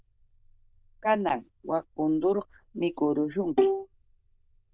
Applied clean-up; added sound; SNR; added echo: neural diffusion model UNIVERSE++.